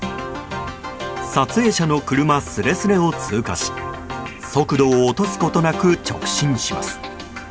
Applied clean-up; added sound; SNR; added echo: none; Gull, seagull; 18 dB; none.